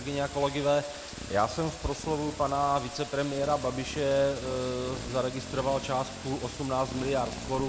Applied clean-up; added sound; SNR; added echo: none; Motorcycle + Bathtub (filling or washing); 11 dB; none.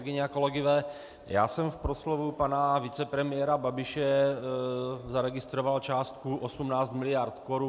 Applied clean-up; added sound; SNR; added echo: none; none; none; none.